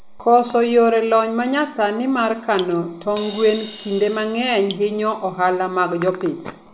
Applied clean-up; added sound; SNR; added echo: none; Drip + Crash cymbal; 19 dB; none.